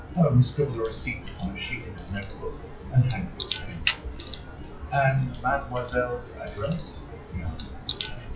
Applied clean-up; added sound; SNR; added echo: classical method WPE with log-MMSE.